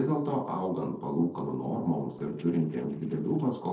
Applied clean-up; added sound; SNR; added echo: neural separator model SepFormer DNS4.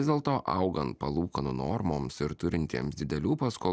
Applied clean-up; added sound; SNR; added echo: none; none; none; none.